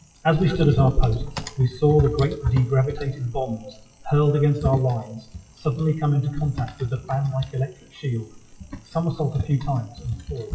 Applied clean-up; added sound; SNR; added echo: classical method WPE with log-MMSE.